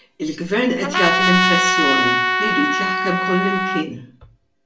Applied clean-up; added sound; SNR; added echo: none; Trumpet; -3 dB; reverberation time 0.2 s.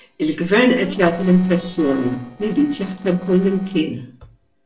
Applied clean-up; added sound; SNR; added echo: neural separator model SepFormer DNS4.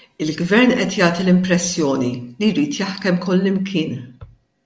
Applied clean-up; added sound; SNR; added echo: none; none; none; none.